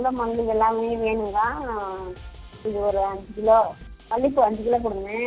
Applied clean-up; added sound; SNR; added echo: none; Drum kit; 18 dB; none.